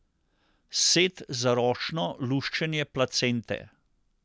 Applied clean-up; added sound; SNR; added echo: none; none; none; none.